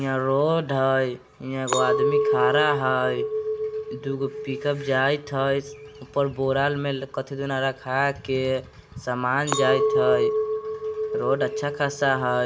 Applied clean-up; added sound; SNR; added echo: none; Chink, clink; 3 dB; reverberation time 0.3 s.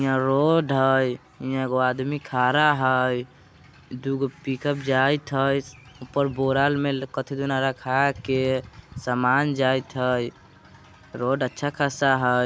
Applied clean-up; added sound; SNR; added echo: none; none; none; none.